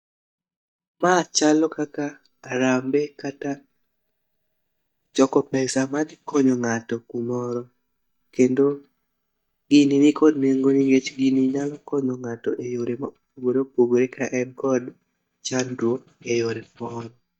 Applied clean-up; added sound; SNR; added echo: neural mask model DeepFilterNet 3.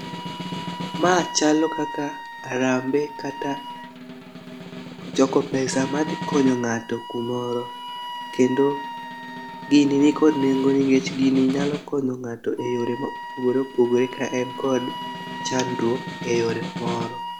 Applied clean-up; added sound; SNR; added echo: none; Snare drum + Wind instrument, woodwind instrument; 9 dB; none.